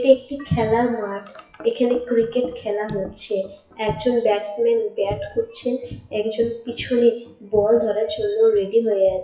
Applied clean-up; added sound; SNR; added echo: classical method WPE with log-MMSE.